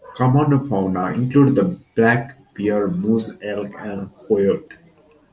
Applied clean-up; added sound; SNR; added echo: none; none; none; none.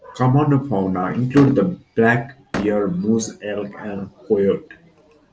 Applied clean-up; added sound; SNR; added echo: none; Slam; 13 dB; none.